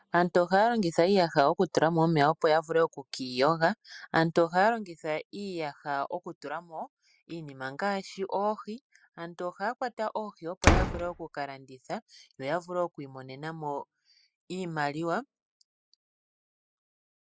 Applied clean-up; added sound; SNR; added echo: classical method spectral subtraction.